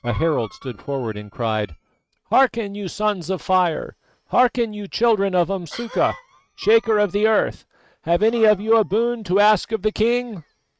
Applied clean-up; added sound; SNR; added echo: neural mask model RNNoise.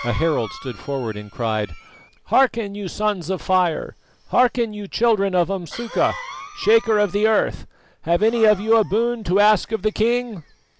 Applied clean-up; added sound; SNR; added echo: none; Cough; 19 dB; none.